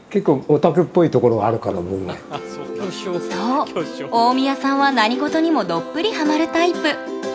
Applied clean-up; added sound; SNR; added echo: none; none; none; none.